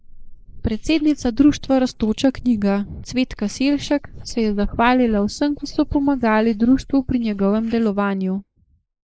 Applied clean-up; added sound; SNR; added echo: neural mask model Resemble Enhance denoiser.